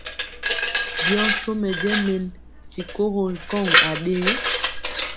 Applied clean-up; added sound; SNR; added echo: none; Glass; -1 dB; none.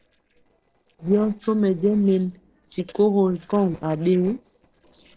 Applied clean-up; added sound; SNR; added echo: neural separator model SepFormer DNS4.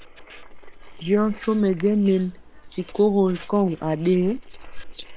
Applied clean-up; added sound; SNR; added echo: neural separator model SepFormer WHAM!.